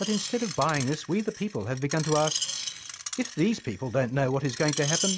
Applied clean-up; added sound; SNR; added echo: none; Screech; 7 dB; none.